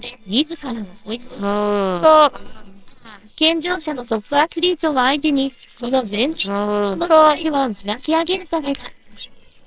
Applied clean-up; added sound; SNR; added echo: neural separator model SepFormer WHAMR!.